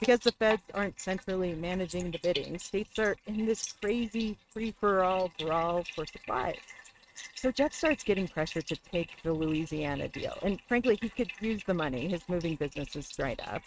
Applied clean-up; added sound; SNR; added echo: neural mask model RNNoise.